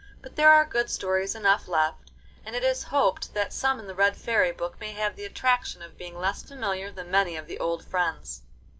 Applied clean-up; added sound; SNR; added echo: none; none; none; none.